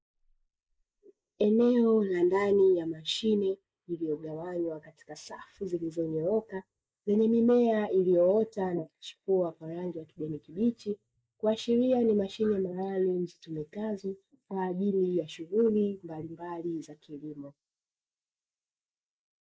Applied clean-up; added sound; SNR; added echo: neural mask model Resemble Enhance denoiser.